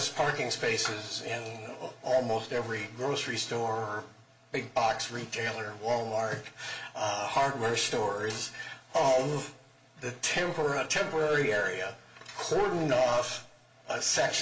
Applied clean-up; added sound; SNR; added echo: none; none; none; reverberation time 0.4 s.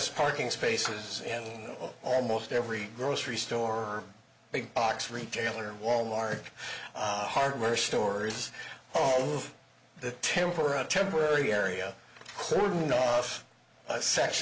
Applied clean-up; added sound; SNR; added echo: none; none; none; none.